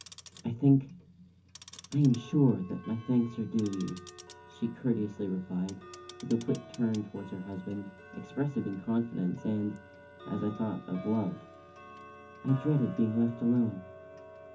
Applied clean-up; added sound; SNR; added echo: none; Tick-tock; 18 dB; reverberation time 0.3 s.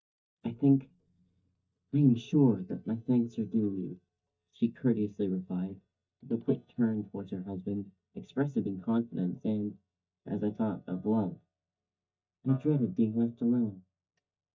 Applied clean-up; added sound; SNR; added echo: neural mask model DeepFilterNet 3.